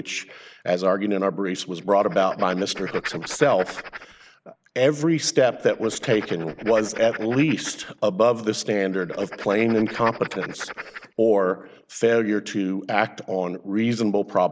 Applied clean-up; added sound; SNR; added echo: neural mask model Resemble Enhance denoiser.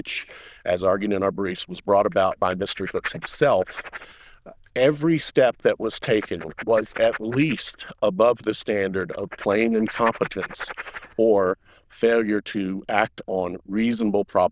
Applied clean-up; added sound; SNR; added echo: neural diffusion model UNIVERSE++.